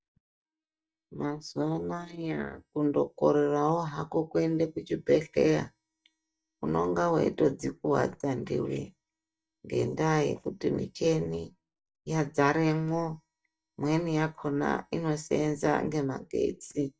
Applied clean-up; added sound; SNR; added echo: neural mask model DeepFilterNet 3.